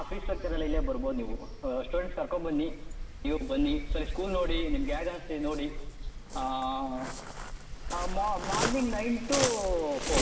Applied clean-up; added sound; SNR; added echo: none; Waves, surf; 1 dB; reverberation time 2.4 s.